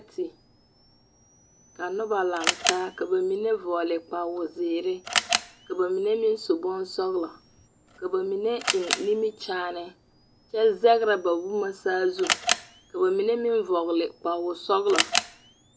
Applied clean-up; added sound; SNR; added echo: none; Camera; 7 dB; none.